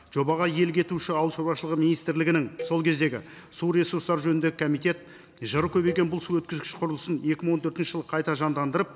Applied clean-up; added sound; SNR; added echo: none; Cowbell; 17 dB; none.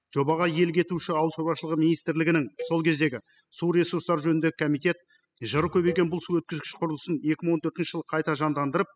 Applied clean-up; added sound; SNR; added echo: classical method spectral subtraction.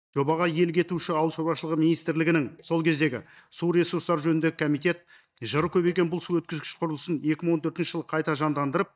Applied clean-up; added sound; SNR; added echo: neural mask model DeepFilterNet 3.